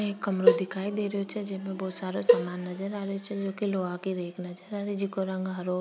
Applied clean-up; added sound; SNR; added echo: none; Cowbell; -2 dB; none.